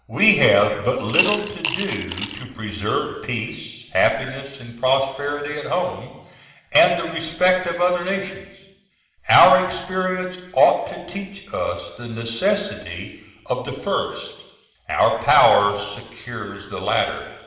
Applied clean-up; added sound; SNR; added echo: none; Coin (dropping) / Glass; 5 dB; reverberation time 1.0 s.